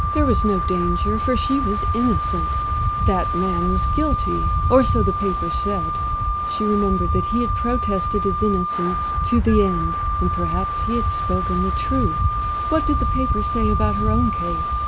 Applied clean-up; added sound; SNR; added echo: none; Wind instrument, woodwind instrument + Wind; -3 dB; none.